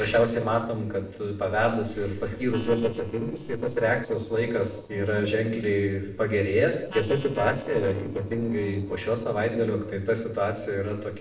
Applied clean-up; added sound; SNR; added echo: neural separator model SepFormer DNS4.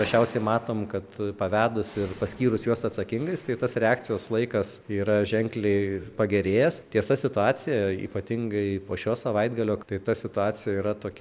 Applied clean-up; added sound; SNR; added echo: none; none; none; none.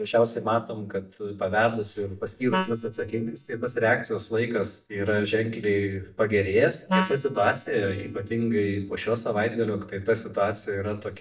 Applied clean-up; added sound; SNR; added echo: neural mask model DeepFilterNet 3.